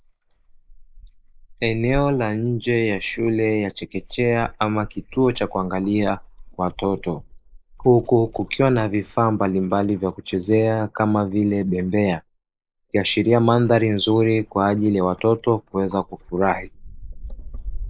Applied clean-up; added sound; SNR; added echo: neural mask model Resemble Enhance denoiser.